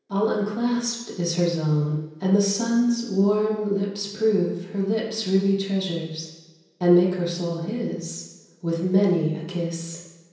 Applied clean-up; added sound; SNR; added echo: none; none; none; reverberation time 0.9 s.